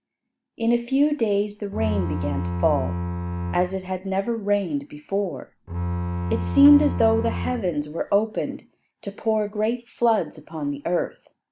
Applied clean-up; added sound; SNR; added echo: none; Bowed string instrument; 4 dB; none.